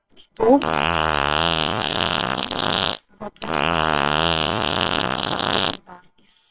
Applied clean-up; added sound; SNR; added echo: neural separator model SepFormer WHAMR!.